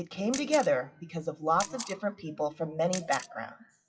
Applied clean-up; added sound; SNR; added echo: classical method WPE with log-MMSE.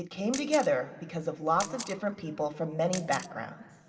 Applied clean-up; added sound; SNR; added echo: none; Camera; 14 dB; reverberation time 1.7 s.